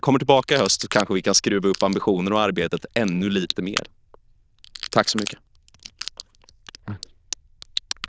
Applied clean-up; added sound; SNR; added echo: neural diffusion model UNIVERSE++.